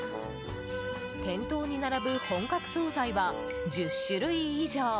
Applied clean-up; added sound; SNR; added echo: none; Brass instrument; 13 dB; none.